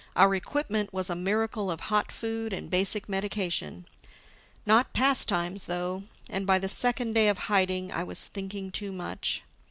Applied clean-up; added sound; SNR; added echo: none; none; none; none.